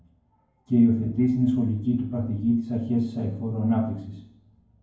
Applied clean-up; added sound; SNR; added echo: none; none; none; reverberation time 0.9 s.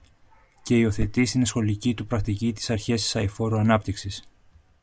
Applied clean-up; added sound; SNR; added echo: none; none; none; none.